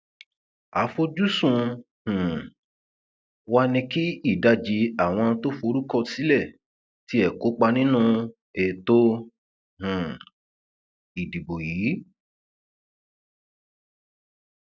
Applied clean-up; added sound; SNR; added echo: none; none; none; none.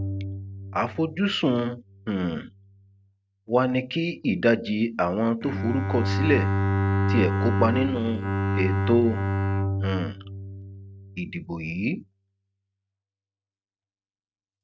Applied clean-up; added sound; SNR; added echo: neural mask model RNNoise.